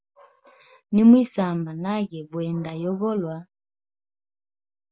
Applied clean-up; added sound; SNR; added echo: none; none; none; none.